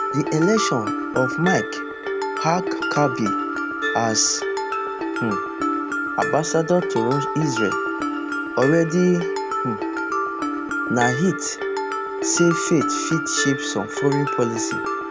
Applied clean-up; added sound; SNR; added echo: none; Mallet percussion; 2 dB; none.